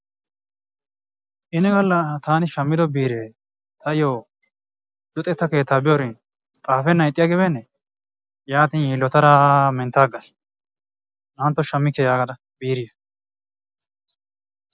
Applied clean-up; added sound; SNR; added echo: none; none; none; none.